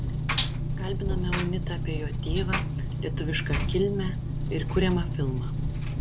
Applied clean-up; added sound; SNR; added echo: none; Engine; -4 dB; none.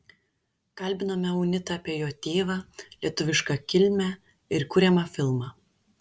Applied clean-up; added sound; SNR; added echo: none; none; none; none.